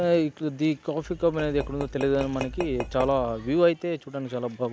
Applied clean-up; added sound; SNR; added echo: none; Tap / Glass; 11 dB; none.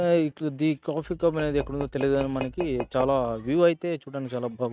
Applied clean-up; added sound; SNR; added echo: neural mask model RNNoise.